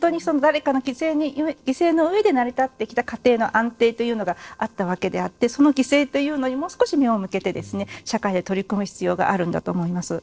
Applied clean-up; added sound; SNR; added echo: neural separator model SepFormer DNS4.